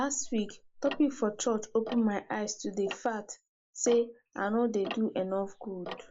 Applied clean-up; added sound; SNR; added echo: neural mask model Resemble Enhance denoiser.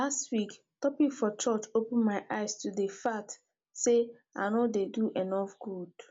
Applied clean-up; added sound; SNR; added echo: none; none; none; none.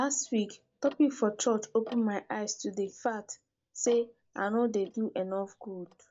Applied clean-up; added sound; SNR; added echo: neural mask model DeepFilterNet 3.